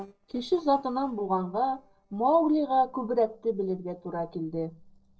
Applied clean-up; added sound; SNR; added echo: neural separator model SepFormer DNS4.